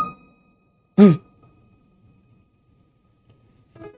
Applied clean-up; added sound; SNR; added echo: neural mask model RNNoise.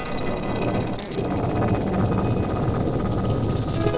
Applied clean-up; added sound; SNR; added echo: neural separator model SepFormer DNS4.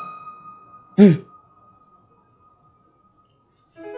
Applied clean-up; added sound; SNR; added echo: classical method log-MMSE.